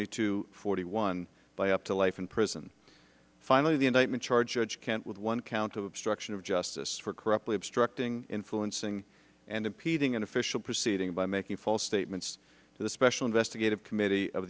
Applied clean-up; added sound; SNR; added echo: none; none; none; none.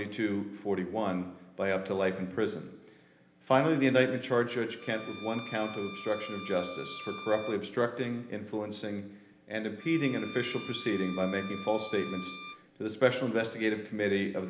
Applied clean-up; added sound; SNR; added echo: none; Bowed string instrument; 14 dB; reverberation time 1.1 s.